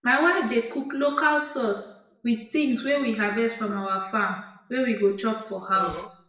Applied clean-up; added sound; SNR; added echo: neural separator model SepFormer DNS4.